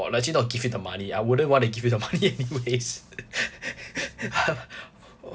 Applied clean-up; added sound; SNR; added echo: none; none; none; none.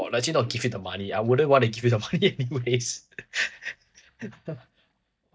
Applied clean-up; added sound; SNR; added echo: neural mask model DeepFilterNet 3.